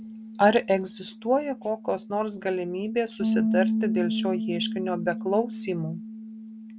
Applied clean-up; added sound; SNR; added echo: none; Bass guitar; 3 dB; none.